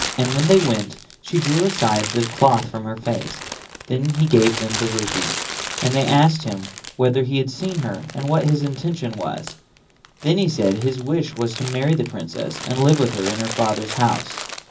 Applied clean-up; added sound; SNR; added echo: none; Crumpling, crinkling; 10 dB; reverberation time 0.4 s.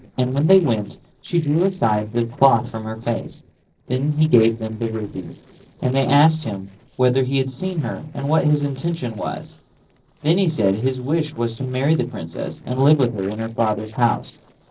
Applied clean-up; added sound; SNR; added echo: neural separator model SepFormer DNS4.